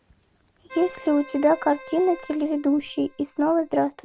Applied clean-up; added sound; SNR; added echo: none; Keyboard (musical); 19 dB; none.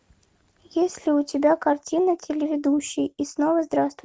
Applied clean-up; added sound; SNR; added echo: none; none; none; none.